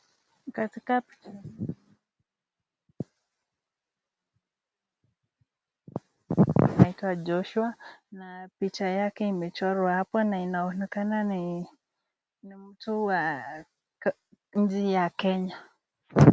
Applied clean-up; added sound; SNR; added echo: none; none; none; none.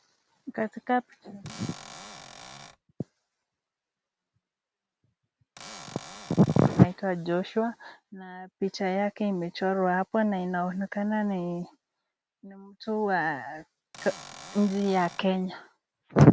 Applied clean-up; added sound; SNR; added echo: none; Cupboard open or close / Door; 17 dB; none.